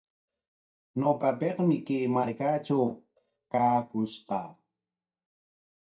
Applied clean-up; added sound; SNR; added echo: neural mask model DeepFilterNet 3.